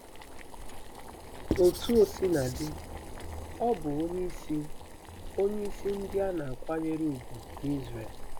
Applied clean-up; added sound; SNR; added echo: none; Boiling + Writing; 7 dB; none.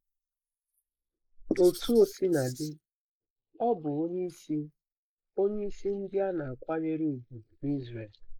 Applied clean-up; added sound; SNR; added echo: neural mask model Resemble Enhance denoiser.